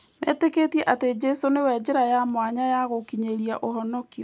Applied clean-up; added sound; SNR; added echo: none; none; none; none.